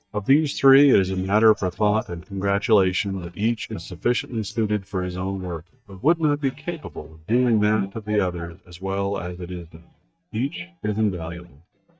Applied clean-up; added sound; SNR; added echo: neural mask model DeepFilterNet 3.